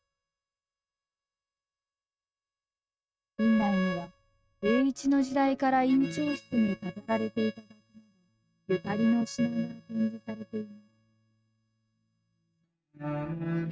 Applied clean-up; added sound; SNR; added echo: neural mask model RNNoise.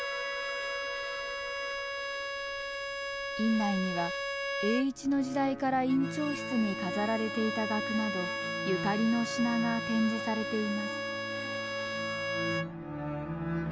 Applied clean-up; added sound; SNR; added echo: none; Bowed string instrument; 4 dB; none.